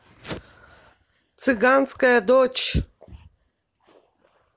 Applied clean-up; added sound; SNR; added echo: none; none; none; none.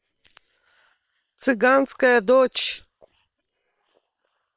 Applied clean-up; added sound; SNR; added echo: neural separator model SepFormer WHAM!.